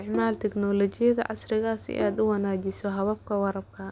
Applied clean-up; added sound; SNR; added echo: none; Bowed string instrument; 15 dB; none.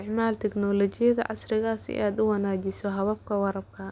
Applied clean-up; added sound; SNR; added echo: none; none; none; none.